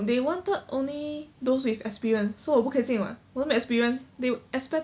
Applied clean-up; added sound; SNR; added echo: none; none; none; none.